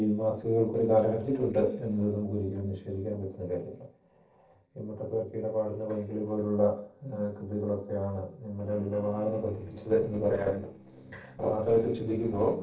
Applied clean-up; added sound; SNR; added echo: neural separator model SepFormer DNS4.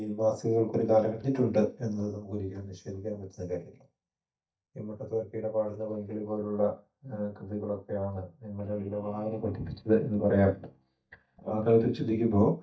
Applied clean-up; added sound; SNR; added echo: neural mask model DeepFilterNet 3.